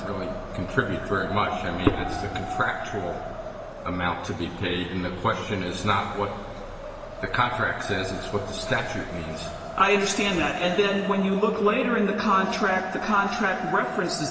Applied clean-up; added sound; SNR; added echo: none; Wind; 9 dB; reverberation time 2.6 s.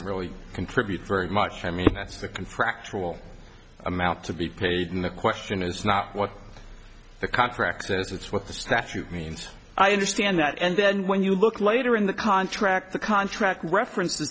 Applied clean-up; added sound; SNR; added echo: none; none; none; none.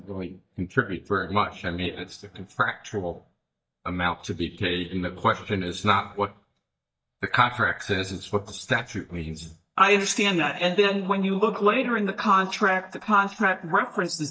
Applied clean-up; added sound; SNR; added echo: neural mask model DeepFilterNet 3.